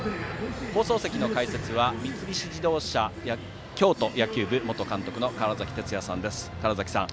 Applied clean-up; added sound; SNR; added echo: none; none; none; none.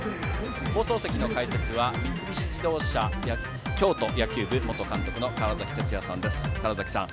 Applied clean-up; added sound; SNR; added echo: none; Drum kit; 2 dB; none.